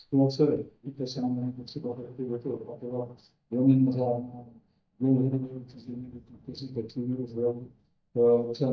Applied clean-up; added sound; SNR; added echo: neural mask model DeepFilterNet 3.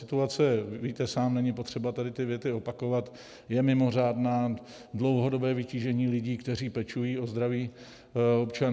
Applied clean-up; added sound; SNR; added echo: none; none; none; none.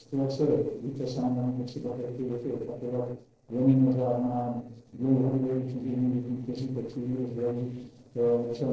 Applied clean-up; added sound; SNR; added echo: neural separator model SepFormer DNS4.